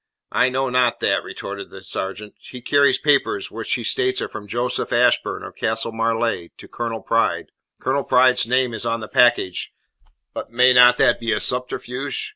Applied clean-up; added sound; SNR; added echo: none; none; none; none.